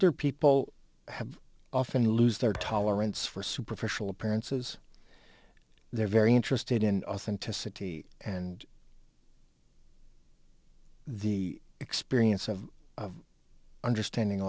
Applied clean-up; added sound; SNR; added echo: none; Thump, thud; 15 dB; none.